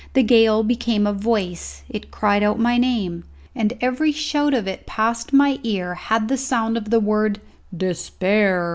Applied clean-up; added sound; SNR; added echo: none; none; none; none.